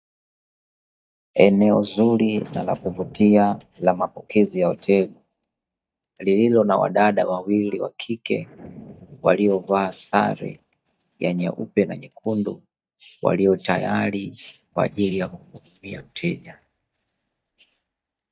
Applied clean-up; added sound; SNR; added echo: neural mask model DeepFilterNet 3.